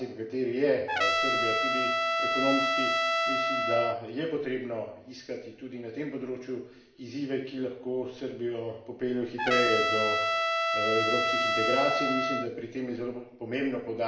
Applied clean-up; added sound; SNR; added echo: none; Trumpet; -4 dB; reverberation time 0.7 s.